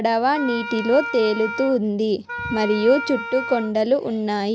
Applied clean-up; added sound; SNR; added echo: none; Wind instrument, woodwind instrument; 10 dB; none.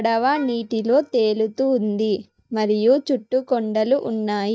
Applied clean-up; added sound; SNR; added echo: neural mask model DeepFilterNet 3.